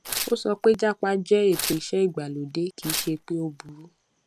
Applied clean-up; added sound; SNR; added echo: none; Tearing; 10 dB; none.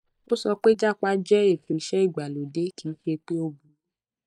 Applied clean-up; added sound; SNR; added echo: neural mask model DeepFilterNet 3.